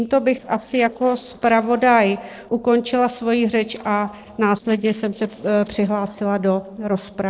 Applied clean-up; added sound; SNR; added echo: neural separator model SepFormer DNS4.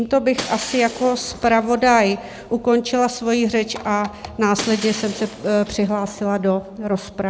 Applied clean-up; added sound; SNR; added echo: none; Shatter; 16 dB; none.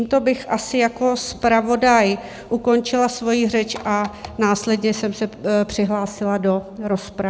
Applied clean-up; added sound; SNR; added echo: none; none; none; none.